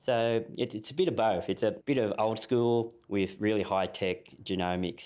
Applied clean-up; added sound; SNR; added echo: none; none; none; none.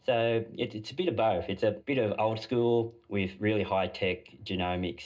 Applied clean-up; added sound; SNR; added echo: none; none; none; reverberation time 0.2 s.